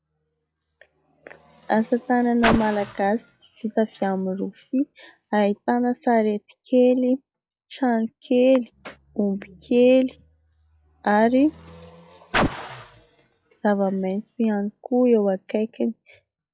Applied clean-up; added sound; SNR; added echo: classical method log-MMSE.